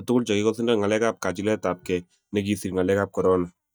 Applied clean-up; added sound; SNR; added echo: neural mask model DeepFilterNet 3.